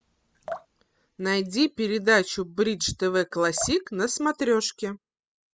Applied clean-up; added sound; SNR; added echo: classical method spectral subtraction.